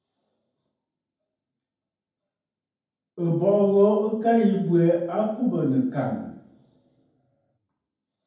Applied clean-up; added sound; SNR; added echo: none; none; none; reverberation time 0.9 s.